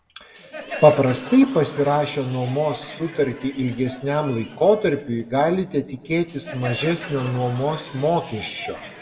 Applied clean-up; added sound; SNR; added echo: none; Crowd; 15 dB; reverberation time 0.8 s.